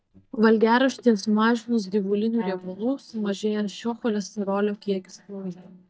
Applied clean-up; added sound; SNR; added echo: neural mask model DeepFilterNet 3.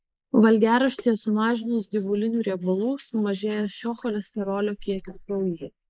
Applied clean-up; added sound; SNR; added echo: neural mask model Resemble Enhance denoiser.